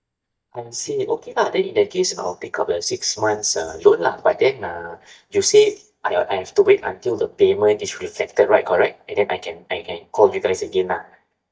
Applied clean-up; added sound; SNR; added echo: neural mask model DeepFilterNet 3.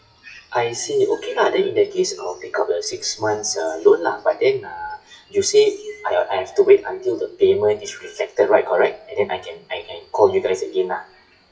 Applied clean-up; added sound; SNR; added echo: classical method WPE with log-MMSE.